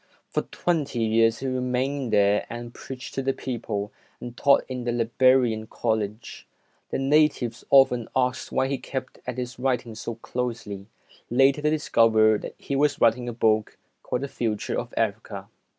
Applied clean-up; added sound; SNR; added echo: none; none; none; none.